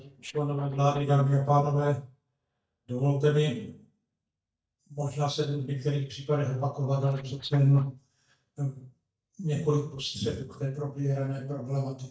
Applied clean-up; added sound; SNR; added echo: neural mask model DeepFilterNet 3.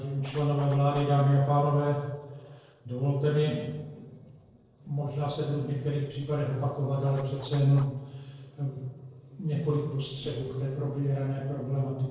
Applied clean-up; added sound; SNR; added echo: neural separator model SepFormer DNS4.